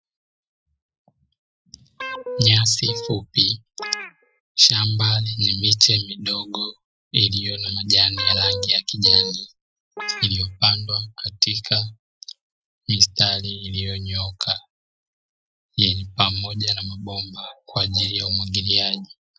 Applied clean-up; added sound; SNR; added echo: classical method Wiener filter.